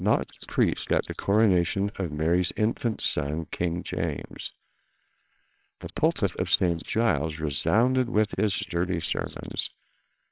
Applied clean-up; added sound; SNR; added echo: neural separator model SepFormer WHAMR!.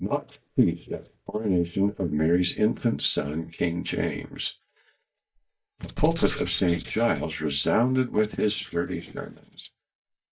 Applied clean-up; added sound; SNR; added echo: neural mask model DeepFilterNet 3.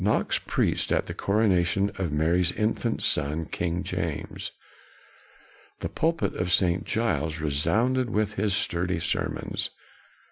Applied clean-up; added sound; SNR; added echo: none; none; none; none.